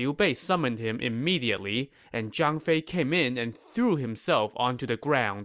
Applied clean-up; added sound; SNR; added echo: none; none; none; none.